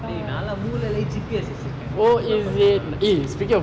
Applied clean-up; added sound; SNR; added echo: none; none; none; none.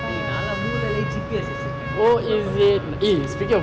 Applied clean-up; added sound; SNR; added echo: none; Trumpet; 10 dB; none.